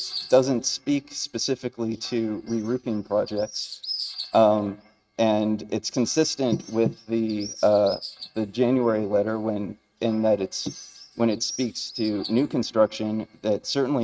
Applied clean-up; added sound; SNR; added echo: neural mask model RNNoise.